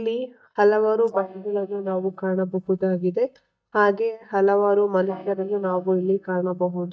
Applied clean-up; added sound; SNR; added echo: neural mask model DeepFilterNet 3.